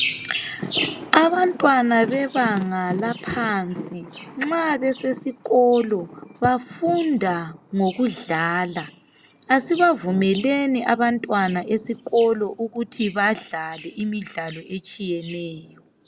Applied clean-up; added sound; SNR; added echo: none; Thunder; 16 dB; none.